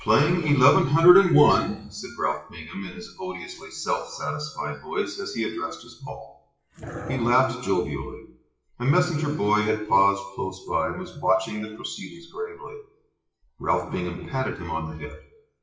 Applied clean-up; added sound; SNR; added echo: classical method WPE with log-MMSE.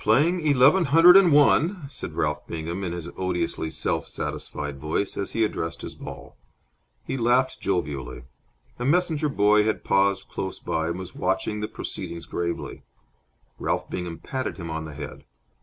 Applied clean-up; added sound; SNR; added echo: none; none; none; none.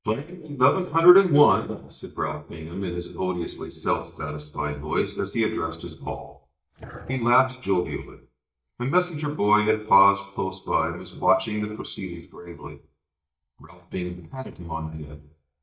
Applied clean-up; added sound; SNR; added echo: neural mask model DeepFilterNet 3.